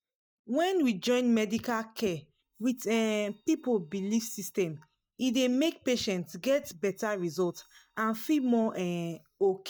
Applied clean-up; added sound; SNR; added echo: neural mask model DeepFilterNet 3.